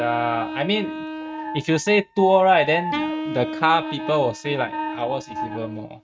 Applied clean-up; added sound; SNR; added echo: neural mask model RNNoise.